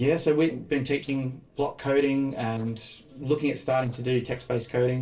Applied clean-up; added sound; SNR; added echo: neural separator model SepFormer DNS4.